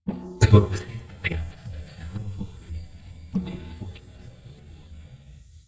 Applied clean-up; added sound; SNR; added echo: neural mask model DeepFilterNet 3.